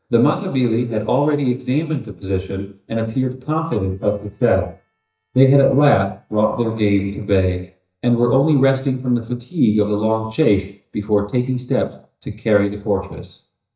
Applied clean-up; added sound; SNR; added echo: neural mask model DeepFilterNet 3.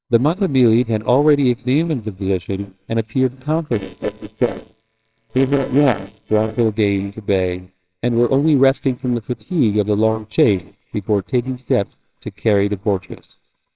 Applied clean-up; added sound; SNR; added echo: neural separator model SepFormer WHAMR!.